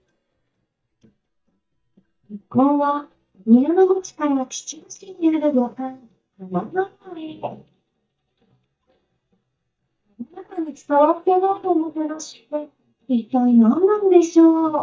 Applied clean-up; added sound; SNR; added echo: neural mask model DeepFilterNet 3.